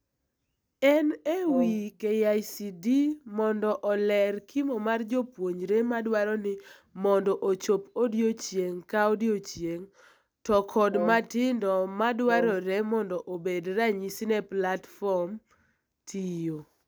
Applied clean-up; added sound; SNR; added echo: none; Brass instrument; 9 dB; none.